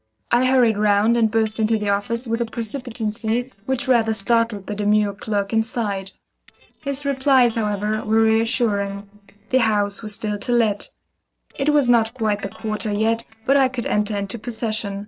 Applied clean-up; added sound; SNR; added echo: neural separator model SepFormer DNS4.